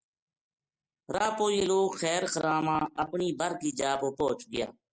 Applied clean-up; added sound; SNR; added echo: none; none; none; none.